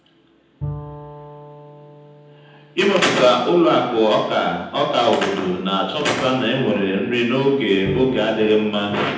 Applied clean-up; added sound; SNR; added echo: none; Bowed string instrument; 18 dB; reverberation time 0.9 s.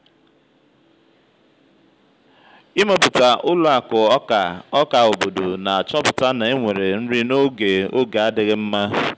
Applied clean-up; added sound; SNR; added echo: none; none; none; none.